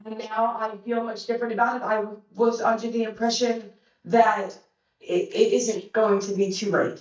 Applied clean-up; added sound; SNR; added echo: neural mask model DeepFilterNet 3.